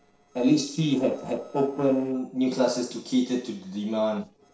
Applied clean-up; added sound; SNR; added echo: neural separator model SepFormer DNS4.